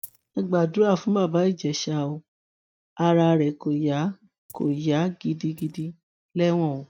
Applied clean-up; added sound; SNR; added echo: neural mask model RNNoise.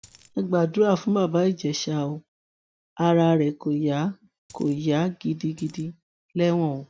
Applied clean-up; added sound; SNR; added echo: none; Coin (dropping); 12 dB; none.